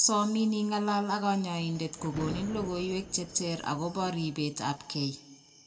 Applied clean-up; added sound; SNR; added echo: none; Thunder; 14 dB; reverberation time 1.0 s.